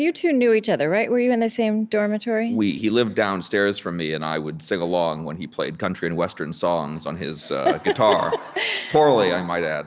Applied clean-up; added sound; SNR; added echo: none; none; none; none.